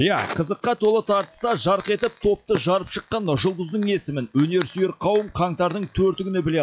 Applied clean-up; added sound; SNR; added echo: classical method log-MMSE.